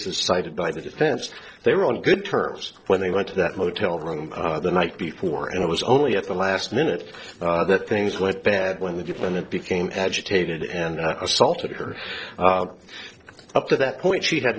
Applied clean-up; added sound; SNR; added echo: neural separator model SepFormer DNS4.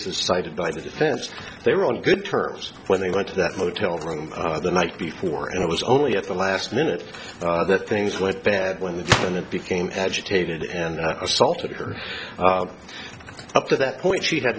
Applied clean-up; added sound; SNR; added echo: none; Gunshot, gunfire; 7 dB; none.